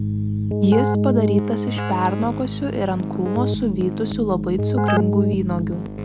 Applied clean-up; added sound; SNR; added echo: none; Keyboard (musical); -1 dB; none.